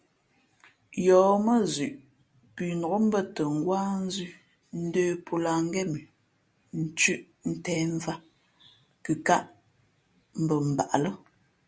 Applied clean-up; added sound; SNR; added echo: none; none; none; none.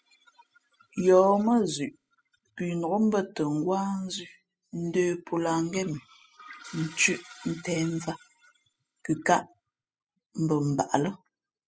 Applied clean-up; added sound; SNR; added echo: classical method spectral subtraction.